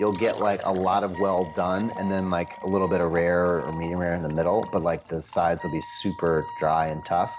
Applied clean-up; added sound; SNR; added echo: none; Liquid + Wind instrument, woodwind instrument; 14 dB; none.